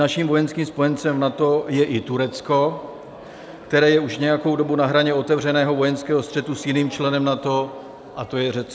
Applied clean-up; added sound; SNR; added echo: none; none; none; none.